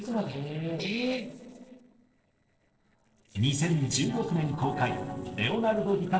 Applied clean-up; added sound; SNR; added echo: neural separator model SepFormer DNS4.